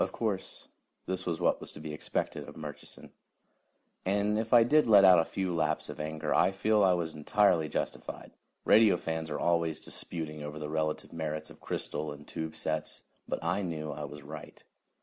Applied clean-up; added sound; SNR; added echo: none; none; none; none.